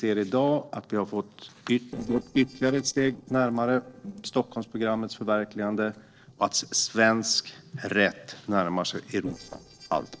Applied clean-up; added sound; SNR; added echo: neural separator model SepFormer DNS4.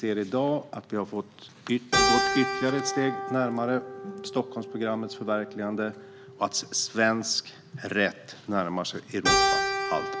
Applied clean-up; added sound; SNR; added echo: none; Keyboard (musical); 2 dB; none.